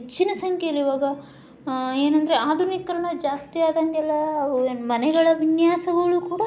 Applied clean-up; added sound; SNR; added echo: none; none; none; none.